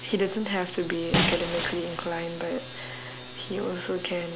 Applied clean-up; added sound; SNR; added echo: none; Shatter; 3 dB; none.